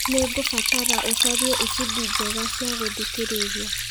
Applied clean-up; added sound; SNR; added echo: none; Liquid; -5 dB; none.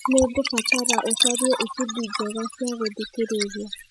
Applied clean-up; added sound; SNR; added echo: classical method spectral subtraction.